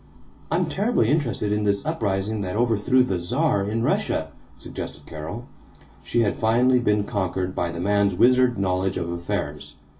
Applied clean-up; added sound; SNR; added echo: none; none; none; reverberation time 0.2 s.